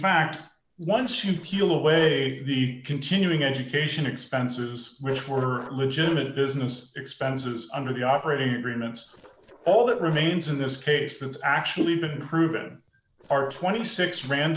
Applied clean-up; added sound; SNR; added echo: neural separator model SepFormer DNS4.